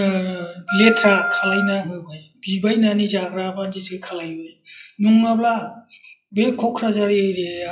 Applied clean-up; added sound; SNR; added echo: classical method WPE with log-MMSE.